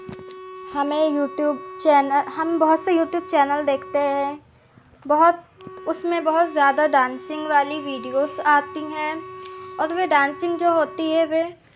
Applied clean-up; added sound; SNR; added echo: none; Wind instrument, woodwind instrument; 16 dB; none.